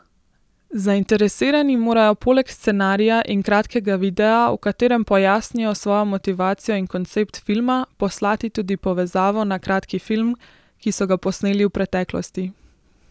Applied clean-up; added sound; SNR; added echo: none; none; none; none.